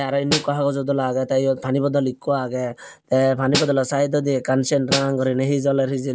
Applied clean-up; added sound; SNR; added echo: none; Snare drum; 8 dB; none.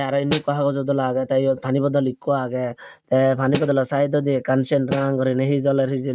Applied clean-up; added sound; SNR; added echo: neural mask model RNNoise.